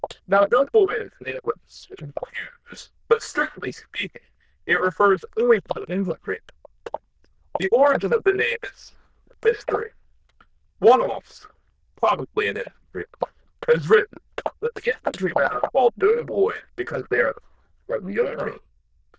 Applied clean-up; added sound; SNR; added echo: neural diffusion model UNIVERSE++.